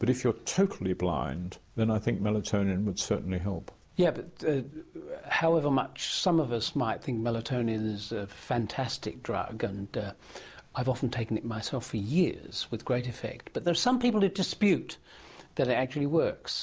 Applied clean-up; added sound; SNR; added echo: none; none; none; none.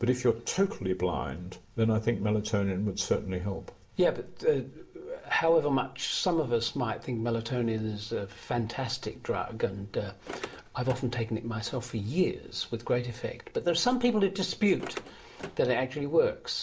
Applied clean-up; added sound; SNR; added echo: none; Car; 13 dB; reverberation time 0.3 s.